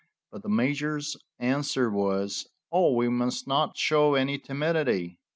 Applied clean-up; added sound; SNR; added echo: none; none; none; none.